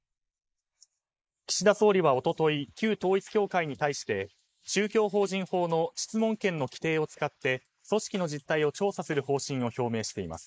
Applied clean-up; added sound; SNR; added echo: neural mask model Resemble Enhance denoiser.